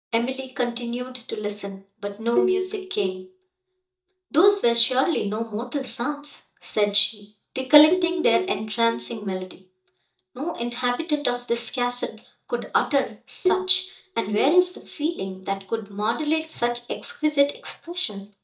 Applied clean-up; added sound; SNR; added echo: neural mask model DeepFilterNet 3.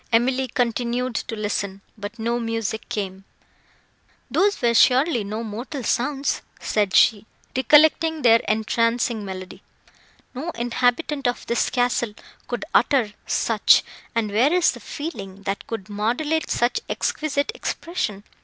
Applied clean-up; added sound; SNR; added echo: none; none; none; none.